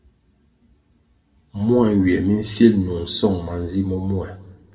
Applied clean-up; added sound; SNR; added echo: none; none; none; reverberation time 1.3 s.